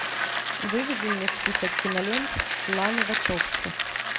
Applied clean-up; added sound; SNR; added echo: none; Bicycle; -4 dB; none.